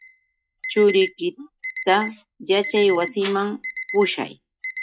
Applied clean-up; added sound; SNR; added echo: classical method log-MMSE.